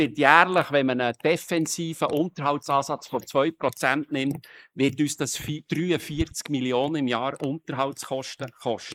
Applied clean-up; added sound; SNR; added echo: neural mask model Resemble Enhance denoiser.